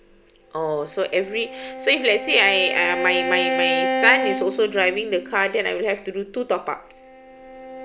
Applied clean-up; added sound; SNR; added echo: none; Bowed string instrument; 6 dB; none.